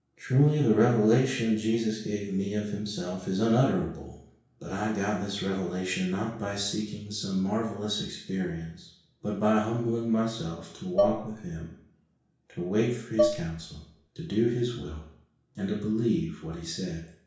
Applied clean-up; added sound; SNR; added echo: none; Dishes, pots, and pans; 0 dB; reverberation time 0.6 s.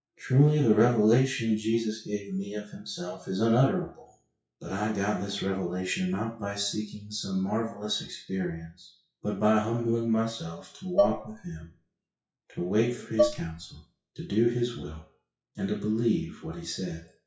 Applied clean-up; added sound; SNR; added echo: classical method WPE with log-MMSE.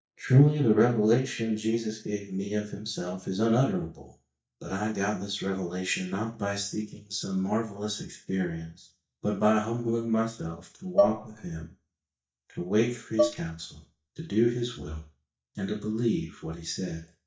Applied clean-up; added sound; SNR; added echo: neural mask model DeepFilterNet 3.